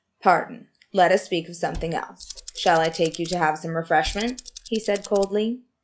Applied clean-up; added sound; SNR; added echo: classical method log-MMSE.